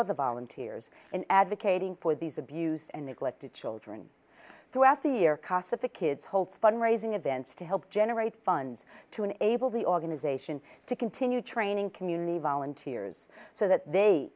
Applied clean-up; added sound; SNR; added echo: none; none; none; none.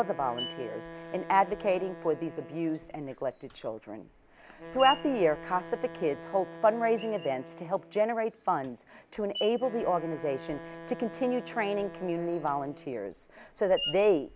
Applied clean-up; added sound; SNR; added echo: none; Wind instrument, woodwind instrument + Screech; 13 dB; none.